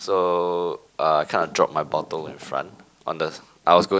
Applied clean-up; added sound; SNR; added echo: none; none; none; none.